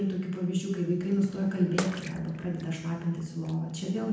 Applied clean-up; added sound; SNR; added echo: none; Bathtub (filling or washing) / Water / Splash, splatter; 14 dB; reverberation time 0.9 s.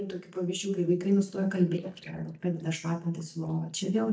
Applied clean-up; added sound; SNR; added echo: neural mask model DeepFilterNet 3.